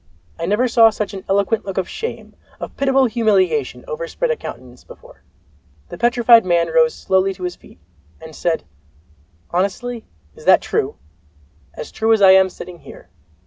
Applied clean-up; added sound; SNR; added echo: none; none; none; none.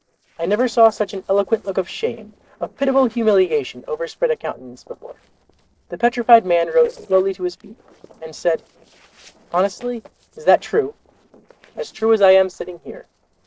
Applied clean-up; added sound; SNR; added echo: neural separator model SepFormer DNS4.